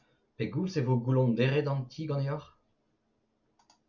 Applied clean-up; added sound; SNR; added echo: none; none; none; none.